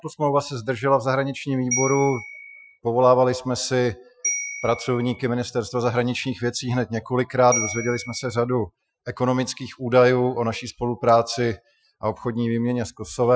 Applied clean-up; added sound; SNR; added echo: classical method Wiener filter.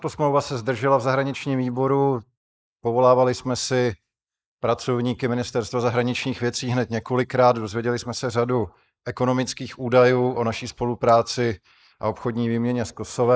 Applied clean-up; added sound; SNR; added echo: neural mask model Resemble Enhance denoiser.